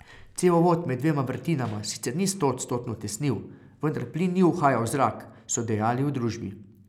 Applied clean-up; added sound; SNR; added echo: none; none; none; none.